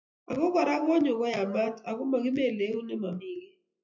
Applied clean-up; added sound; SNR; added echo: classical method WPE with log-MMSE.